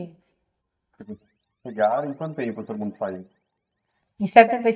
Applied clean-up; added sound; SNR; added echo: neural mask model DeepFilterNet 3.